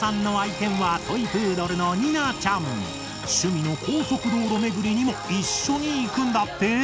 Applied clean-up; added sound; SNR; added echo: none; Piano + Alarm; 15 dB; none.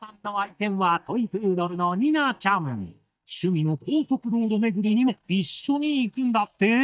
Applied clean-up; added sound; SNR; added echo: neural mask model DeepFilterNet 3.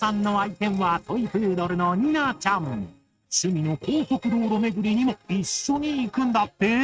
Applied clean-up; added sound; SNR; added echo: neural mask model RNNoise.